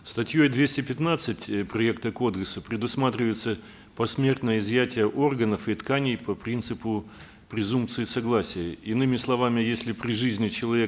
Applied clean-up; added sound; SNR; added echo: none; none; none; none.